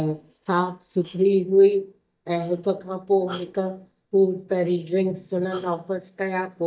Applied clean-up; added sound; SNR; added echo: neural mask model DeepFilterNet 3.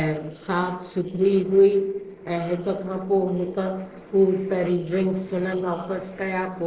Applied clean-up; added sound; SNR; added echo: neural separator model SepFormer DNS4.